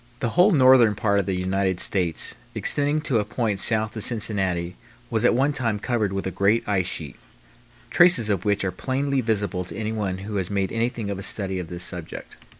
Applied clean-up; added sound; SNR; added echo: none; none; none; none.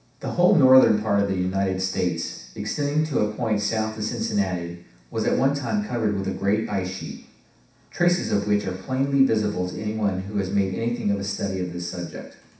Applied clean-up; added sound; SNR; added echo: none; none; none; reverberation time 0.7 s.